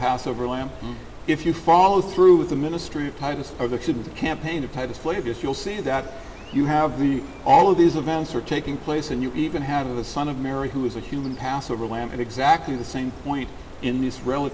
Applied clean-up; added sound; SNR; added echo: none; Bird; 15 dB; reverberation time 1.9 s.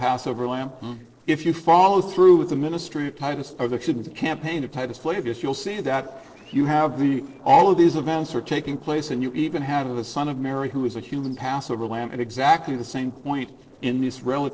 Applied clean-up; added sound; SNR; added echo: neural separator model SepFormer DNS4.